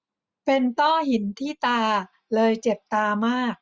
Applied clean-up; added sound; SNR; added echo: none; none; none; none.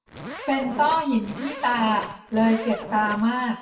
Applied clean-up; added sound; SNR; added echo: none; Zipper (clothing); 12 dB; reverberation time 0.7 s.